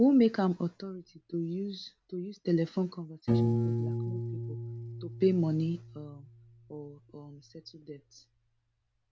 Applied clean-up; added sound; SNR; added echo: none; Piano; 5 dB; none.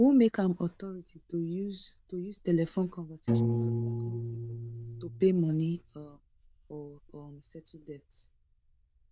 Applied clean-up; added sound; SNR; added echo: neural diffusion model UNIVERSE++.